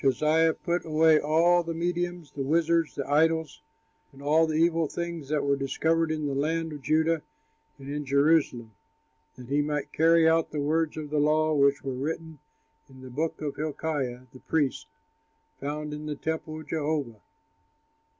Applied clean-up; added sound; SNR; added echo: none; none; none; none.